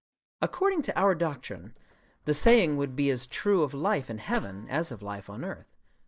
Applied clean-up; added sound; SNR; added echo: neural mask model DeepFilterNet 3.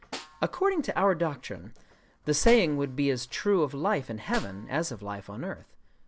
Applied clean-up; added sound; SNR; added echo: none; Snare drum; 19 dB; none.